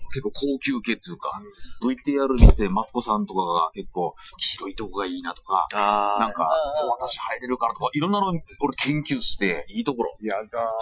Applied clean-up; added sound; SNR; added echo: classical method Wiener filter.